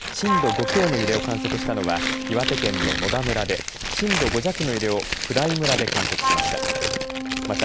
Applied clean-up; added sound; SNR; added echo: none; Wind instrument, woodwind instrument + Tearing; -1 dB; none.